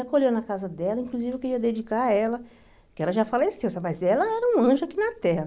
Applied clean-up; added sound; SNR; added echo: none; none; none; none.